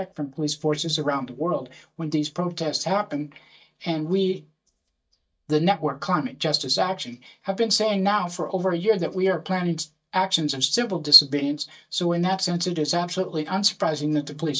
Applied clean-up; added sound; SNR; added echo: neural mask model DeepFilterNet 3.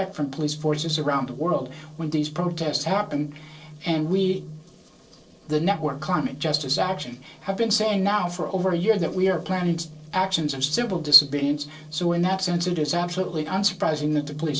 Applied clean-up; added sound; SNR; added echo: neural separator model SepFormer DNS4.